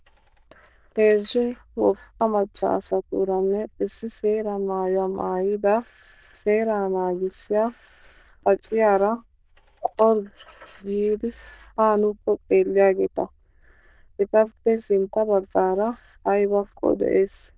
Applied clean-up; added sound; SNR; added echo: neural diffusion model UNIVERSE++.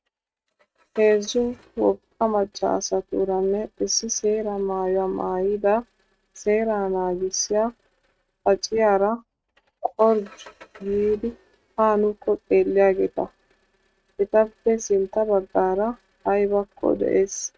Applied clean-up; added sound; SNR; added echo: neural mask model RNNoise.